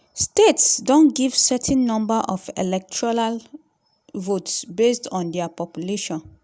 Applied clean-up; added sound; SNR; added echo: none; none; none; none.